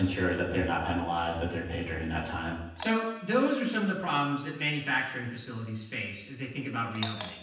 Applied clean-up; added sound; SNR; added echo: none; Doorbell; 14 dB; reverberation time 0.9 s.